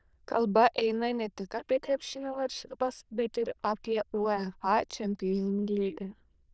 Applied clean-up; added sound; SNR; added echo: neural diffusion model UNIVERSE++.